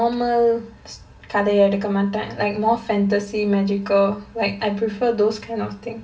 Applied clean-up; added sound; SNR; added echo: none; none; none; reverberation time 0.2 s.